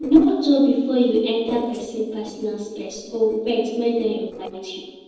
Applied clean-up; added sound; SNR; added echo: neural separator model SepFormer DNS4.